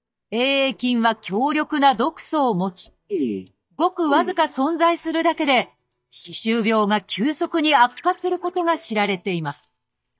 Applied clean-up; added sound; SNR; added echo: neural mask model DeepFilterNet 3.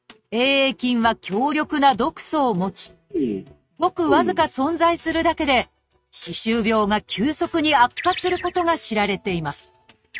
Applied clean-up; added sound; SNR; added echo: neural mask model RNNoise.